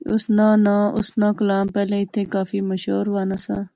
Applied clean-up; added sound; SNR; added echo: none; none; none; none.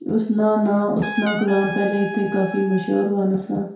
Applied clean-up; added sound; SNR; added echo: none; Trumpet; 13 dB; reverberation time 0.6 s.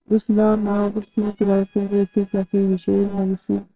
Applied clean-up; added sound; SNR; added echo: neural separator model SepFormer WHAMR!.